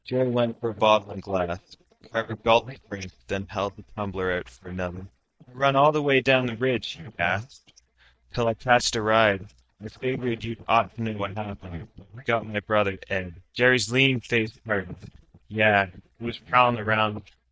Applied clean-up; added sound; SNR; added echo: neural mask model DeepFilterNet 3.